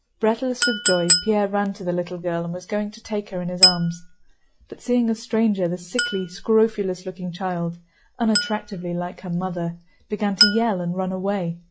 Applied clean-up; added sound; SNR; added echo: classical method log-MMSE.